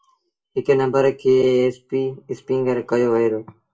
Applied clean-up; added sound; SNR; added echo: none; none; none; reverberation time 0.2 s.